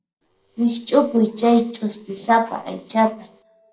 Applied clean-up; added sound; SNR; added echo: neural separator model SepFormer DNS4.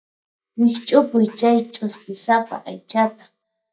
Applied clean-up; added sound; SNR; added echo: neural mask model DeepFilterNet 3.